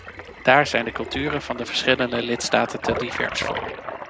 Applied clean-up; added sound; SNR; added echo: none; Toilet flush; 9 dB; none.